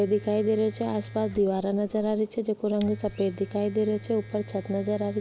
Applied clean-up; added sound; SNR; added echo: none; Domestic sounds, home sounds; 16 dB; none.